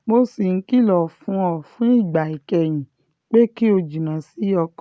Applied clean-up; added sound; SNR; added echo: none; none; none; none.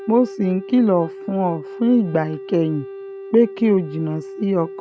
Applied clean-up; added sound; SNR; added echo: none; Wind instrument, woodwind instrument; 14 dB; none.